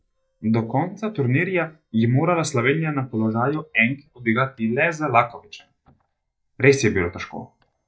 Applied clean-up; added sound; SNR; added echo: neural mask model DeepFilterNet 3.